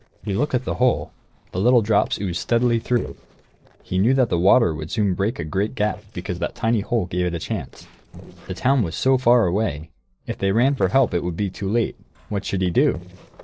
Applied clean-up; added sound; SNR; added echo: neural separator model SepFormer DNS4.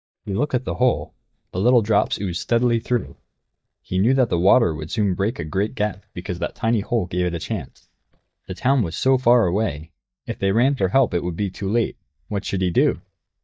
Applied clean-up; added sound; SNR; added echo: neural mask model DeepFilterNet 3.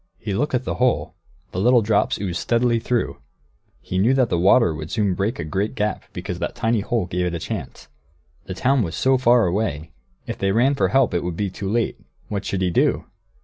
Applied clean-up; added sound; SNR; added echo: none; none; none; none.